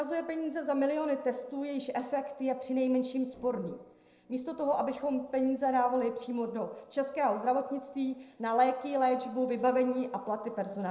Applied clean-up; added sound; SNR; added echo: neural separator model SepFormer DNS4.